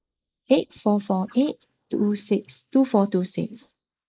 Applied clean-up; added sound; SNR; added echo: neural mask model Resemble Enhance denoiser.